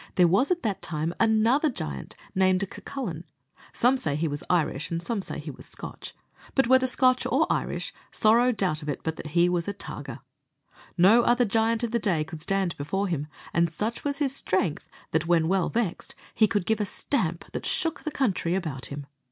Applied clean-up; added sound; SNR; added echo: none; none; none; none.